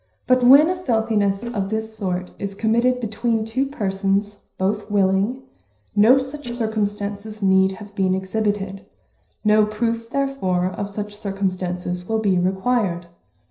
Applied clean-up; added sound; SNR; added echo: neural separator model SepFormer DNS4.